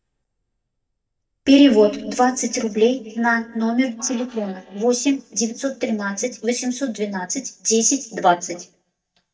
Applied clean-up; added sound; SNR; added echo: neural mask model DeepFilterNet 3.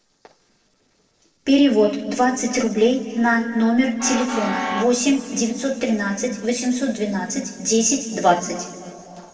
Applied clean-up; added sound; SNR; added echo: neural separator model SepFormer DNS4.